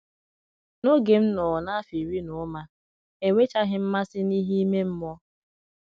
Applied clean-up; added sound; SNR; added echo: none; none; none; none.